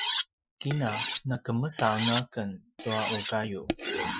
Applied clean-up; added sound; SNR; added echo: classical method Wiener filter.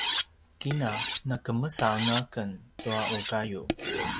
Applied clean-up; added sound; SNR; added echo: none; Cutlery, silverware; -4 dB; none.